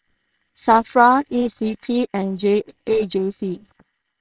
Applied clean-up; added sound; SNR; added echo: neural separator model SepFormer WHAMR!.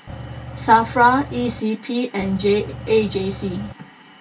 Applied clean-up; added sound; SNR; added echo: none; Engine / Truck / Car; 12 dB; reverberation time 0.2 s.